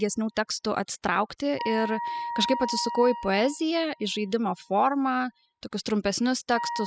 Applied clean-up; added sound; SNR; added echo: classical method spectral subtraction.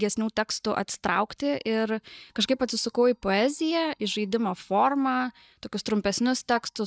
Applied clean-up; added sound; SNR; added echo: neural mask model DeepFilterNet 3.